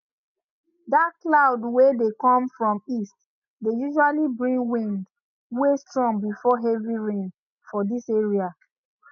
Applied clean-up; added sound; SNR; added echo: none; none; none; none.